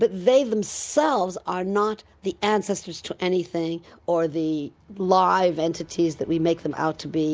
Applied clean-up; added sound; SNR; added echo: none; none; none; none.